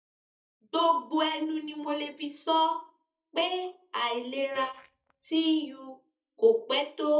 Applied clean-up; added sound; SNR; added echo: neural mask model DeepFilterNet 3.